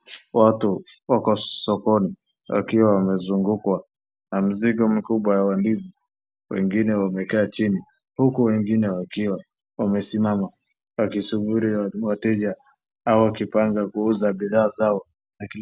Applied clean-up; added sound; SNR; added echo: none; none; none; none.